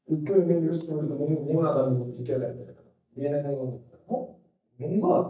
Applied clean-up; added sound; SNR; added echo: neural mask model DeepFilterNet 3.